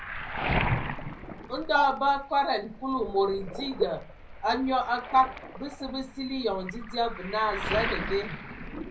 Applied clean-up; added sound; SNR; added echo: none; Waves, surf; 6 dB; reverberation time 0.4 s.